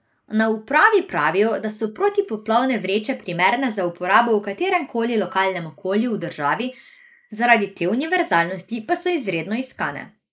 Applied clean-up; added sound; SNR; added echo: neural mask model Resemble Enhance denoiser.